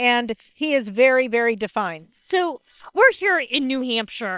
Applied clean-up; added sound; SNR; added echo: neural separator model SepFormer WHAM!.